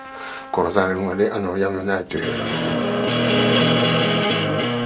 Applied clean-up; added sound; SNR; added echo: none; Trumpet; 19 dB; none.